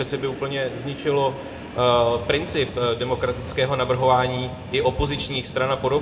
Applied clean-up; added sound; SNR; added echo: none; Train; 12 dB; reverberation time 1.6 s.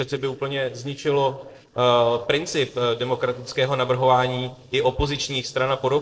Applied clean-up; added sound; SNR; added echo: neural separator model SepFormer DNS4.